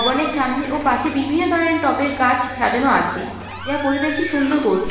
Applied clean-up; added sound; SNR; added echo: none; Squeak / Slam / Alarm / Wood; 12 dB; reverberation time 1.2 s.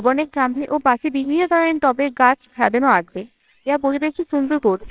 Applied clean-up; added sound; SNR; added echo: neural separator model SepFormer WHAMR!.